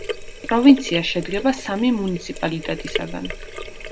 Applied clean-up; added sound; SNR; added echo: none; Sink (filling or washing); 11 dB; none.